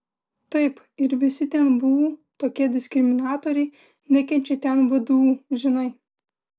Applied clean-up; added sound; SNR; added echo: none; none; none; none.